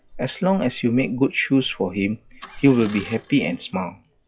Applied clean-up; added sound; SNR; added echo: classical method log-MMSE.